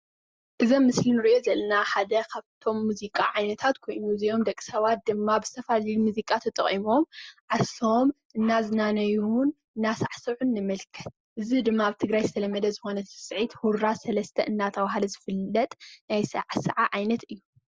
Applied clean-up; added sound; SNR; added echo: none; none; none; none.